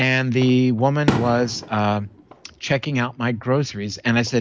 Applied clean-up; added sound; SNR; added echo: none; Fireworks; 11 dB; none.